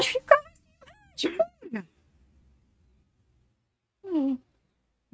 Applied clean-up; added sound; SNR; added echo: neural mask model RNNoise.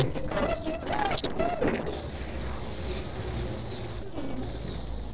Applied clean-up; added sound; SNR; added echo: neural separator model SepFormer DNS4.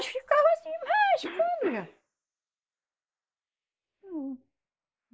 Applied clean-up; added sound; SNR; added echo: neural mask model Resemble Enhance denoiser.